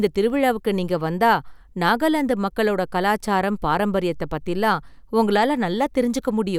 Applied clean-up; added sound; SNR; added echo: none; none; none; none.